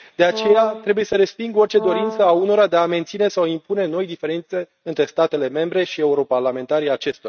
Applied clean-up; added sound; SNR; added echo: neural mask model RNNoise.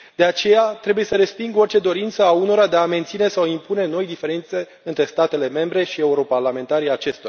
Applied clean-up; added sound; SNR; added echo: none; none; none; none.